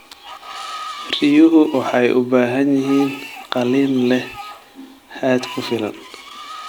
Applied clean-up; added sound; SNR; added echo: none; Screech; 16 dB; none.